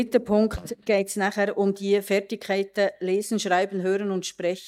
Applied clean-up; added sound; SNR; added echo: neural mask model DeepFilterNet 3.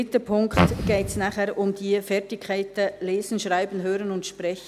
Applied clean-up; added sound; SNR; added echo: none; Fart; -2 dB; none.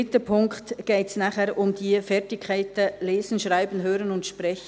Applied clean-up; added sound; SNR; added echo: none; none; none; none.